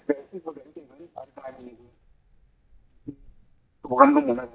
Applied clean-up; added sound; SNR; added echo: neural mask model DeepFilterNet 3.